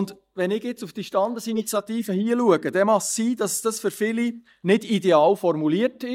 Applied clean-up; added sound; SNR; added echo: neural mask model DeepFilterNet 3.